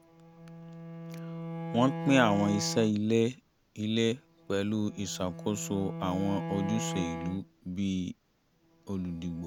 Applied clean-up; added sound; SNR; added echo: none; Bowed string instrument; 8 dB; none.